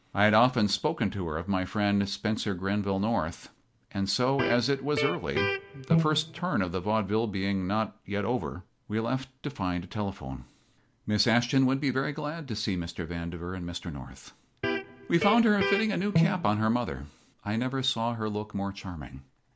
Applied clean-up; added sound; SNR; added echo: none; Electric guitar; 1 dB; none.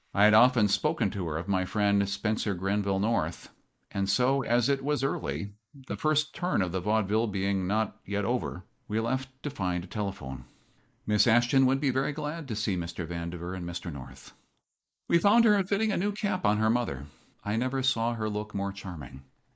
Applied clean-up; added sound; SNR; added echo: neural mask model Resemble Enhance denoiser.